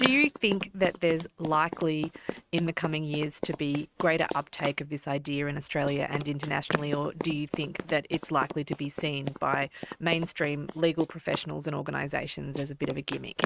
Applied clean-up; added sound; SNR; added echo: neural mask model RNNoise.